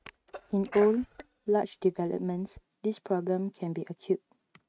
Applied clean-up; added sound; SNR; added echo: neural mask model RNNoise.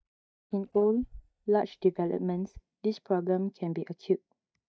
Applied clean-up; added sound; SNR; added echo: neural mask model DeepFilterNet 3.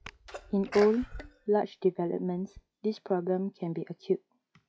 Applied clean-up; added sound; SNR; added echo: classical method log-MMSE.